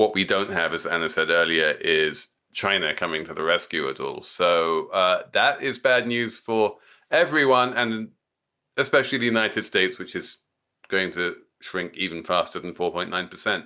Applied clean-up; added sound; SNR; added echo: none; none; none; none.